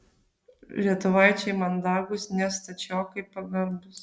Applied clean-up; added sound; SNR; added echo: none; none; none; none.